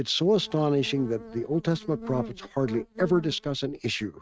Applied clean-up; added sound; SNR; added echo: neural mask model RNNoise.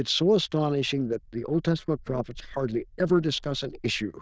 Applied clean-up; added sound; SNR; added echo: neural diffusion model UNIVERSE++.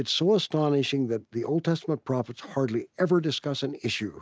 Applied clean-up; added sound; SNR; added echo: none; none; none; none.